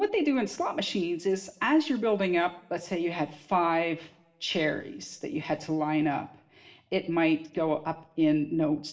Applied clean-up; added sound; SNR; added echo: none; none; none; reverberation time 0.7 s.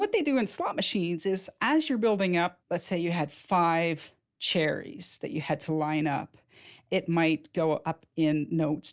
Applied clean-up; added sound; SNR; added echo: none; none; none; none.